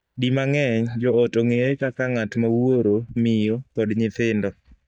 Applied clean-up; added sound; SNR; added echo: neural mask model DeepFilterNet 3.